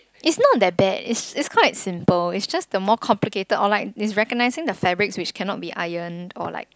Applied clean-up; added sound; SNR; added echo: none; none; none; none.